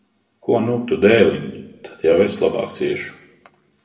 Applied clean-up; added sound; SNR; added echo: none; none; none; reverberation time 0.7 s.